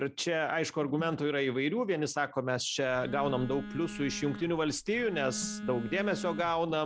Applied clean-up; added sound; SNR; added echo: none; Telephone; 11 dB; none.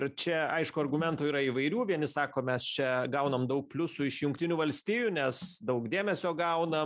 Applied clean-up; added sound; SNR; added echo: none; none; none; none.